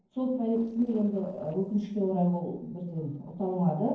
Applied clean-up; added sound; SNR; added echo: neural separator model SepFormer DNS4.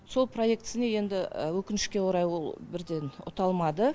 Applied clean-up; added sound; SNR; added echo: none; none; none; none.